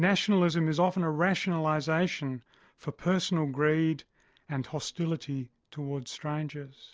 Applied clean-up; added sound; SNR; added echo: none; none; none; none.